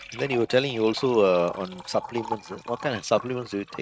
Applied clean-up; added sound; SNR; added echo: neural mask model RNNoise.